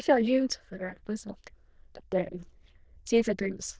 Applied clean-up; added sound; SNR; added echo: neural diffusion model UNIVERSE++.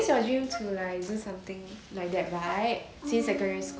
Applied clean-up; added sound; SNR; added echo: none; Wind instrument, woodwind instrument; 12 dB; none.